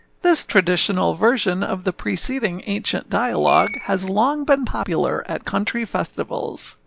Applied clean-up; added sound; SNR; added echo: none; Screech; 17 dB; none.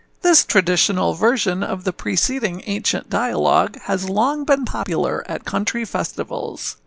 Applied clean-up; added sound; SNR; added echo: none; none; none; none.